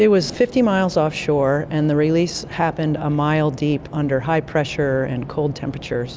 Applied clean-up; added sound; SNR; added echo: none; none; none; none.